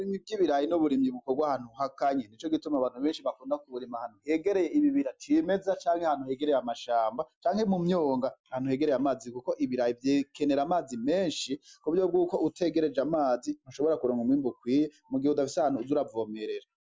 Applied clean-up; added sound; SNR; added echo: none; none; none; none.